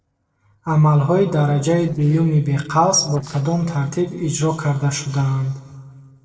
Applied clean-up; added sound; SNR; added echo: neural separator model SepFormer DNS4.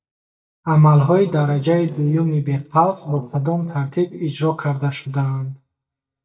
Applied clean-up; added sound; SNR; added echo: neural mask model DeepFilterNet 3.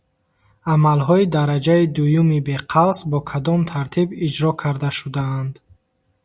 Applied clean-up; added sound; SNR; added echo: none; none; none; none.